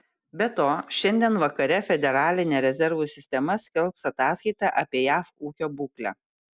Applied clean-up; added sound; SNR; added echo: none; none; none; none.